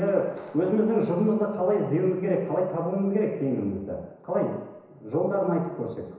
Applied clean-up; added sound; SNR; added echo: none; none; none; reverberation time 1.0 s.